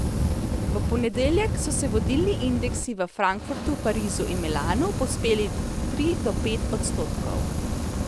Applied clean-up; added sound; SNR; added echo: none; Fire; -1 dB; none.